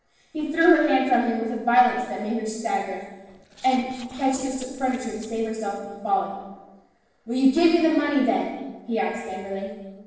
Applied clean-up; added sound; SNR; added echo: neural separator model SepFormer DNS4.